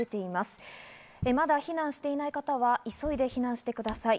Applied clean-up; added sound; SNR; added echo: none; Drawer open or close; 17 dB; none.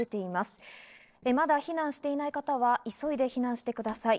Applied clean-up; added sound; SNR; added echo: neural separator model SepFormer DNS4.